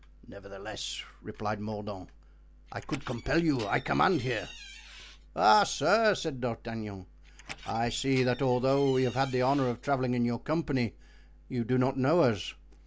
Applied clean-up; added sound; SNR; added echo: none; Door; 18 dB; none.